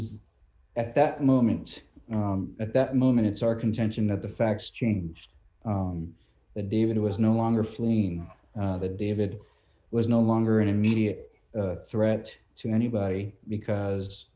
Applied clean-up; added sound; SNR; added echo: none; none; none; none.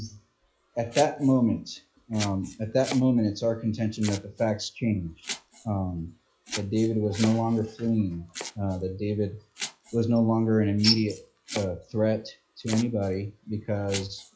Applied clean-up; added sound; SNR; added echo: classical method log-MMSE.